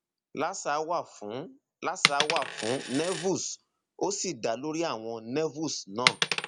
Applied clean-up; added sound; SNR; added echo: none; Coin (dropping); 2 dB; none.